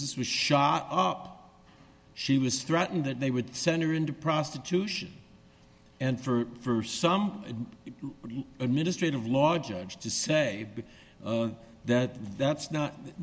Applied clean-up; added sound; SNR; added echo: none; none; none; none.